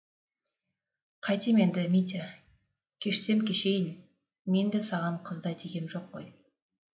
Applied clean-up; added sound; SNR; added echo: none; none; none; none.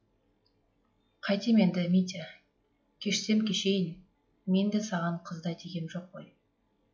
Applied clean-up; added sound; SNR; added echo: classical method log-MMSE.